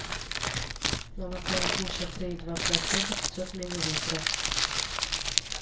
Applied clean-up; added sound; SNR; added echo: none; Crumpling, crinkling; -5 dB; reverberation time 0.2 s.